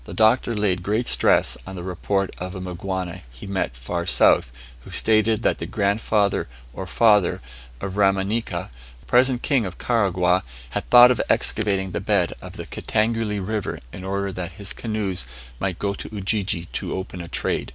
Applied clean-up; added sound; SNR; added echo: none; none; none; none.